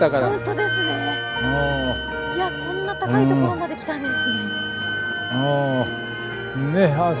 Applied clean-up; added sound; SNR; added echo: none; Wind instrument, woodwind instrument; 6 dB; none.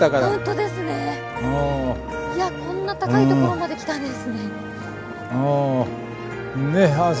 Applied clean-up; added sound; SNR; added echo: none; none; none; none.